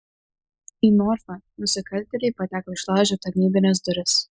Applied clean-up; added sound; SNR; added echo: neural mask model Resemble Enhance denoiser.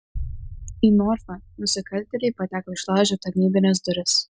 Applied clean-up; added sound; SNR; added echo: none; Boom; 14 dB; none.